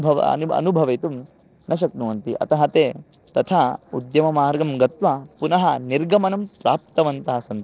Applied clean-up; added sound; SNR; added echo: neural separator model SepFormer DNS4.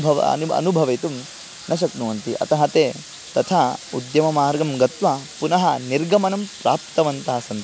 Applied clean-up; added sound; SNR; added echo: none; Sink (filling or washing) / Water tap, faucet; 18 dB; none.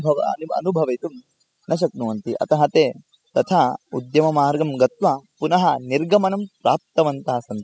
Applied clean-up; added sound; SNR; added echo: classical method spectral subtraction.